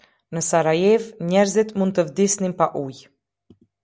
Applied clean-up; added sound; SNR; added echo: none; none; none; none.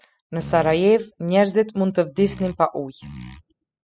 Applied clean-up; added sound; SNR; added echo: classical method spectral subtraction.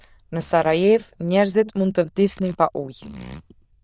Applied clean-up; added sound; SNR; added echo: neural diffusion model UNIVERSE++.